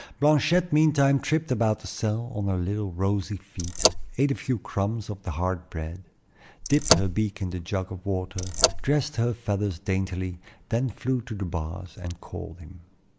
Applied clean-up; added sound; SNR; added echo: neural mask model Resemble Enhance denoiser.